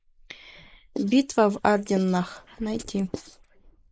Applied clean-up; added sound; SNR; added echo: neural mask model Resemble Enhance denoiser.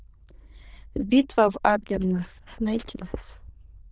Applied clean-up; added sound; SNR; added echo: neural diffusion model UNIVERSE++.